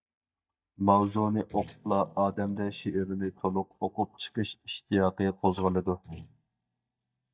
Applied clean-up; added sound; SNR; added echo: neural mask model DeepFilterNet 3.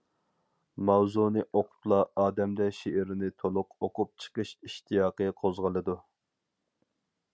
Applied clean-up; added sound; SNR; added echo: none; none; none; none.